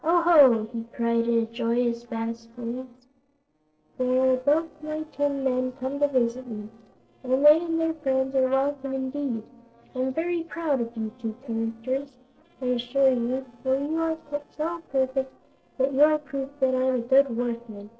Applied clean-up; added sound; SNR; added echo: neural separator model SepFormer DNS4.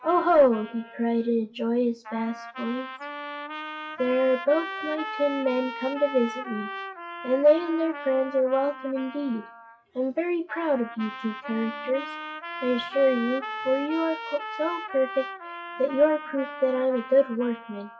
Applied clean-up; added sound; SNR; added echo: classical method WPE with log-MMSE.